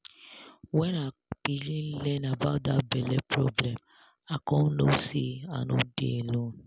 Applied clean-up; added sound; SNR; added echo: none; none; none; none.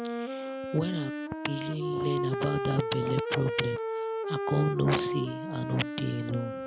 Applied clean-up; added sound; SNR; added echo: none; Wind instrument, woodwind instrument; 2 dB; none.